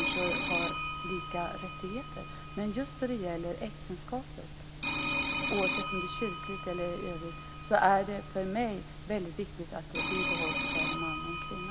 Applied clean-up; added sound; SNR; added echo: none; Telephone; -4 dB; none.